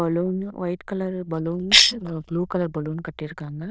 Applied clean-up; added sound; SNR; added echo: neural diffusion model UNIVERSE++.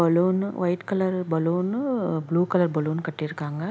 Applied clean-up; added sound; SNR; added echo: none; none; none; none.